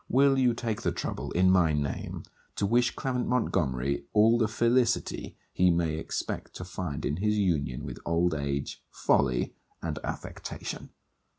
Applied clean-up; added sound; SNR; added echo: none; none; none; none.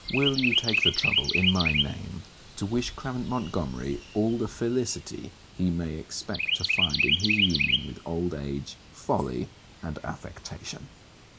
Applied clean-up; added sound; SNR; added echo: none; Chirp, tweet; 0 dB; none.